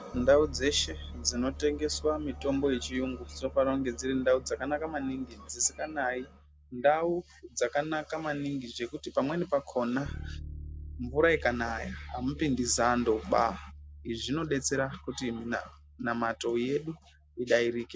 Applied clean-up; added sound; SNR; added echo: none; Bass guitar; 15 dB; none.